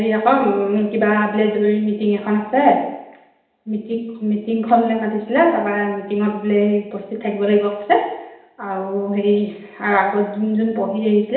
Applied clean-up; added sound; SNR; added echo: none; none; none; reverberation time 0.8 s.